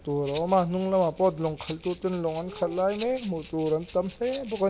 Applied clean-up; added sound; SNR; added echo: none; Rattle (instrument); 17 dB; none.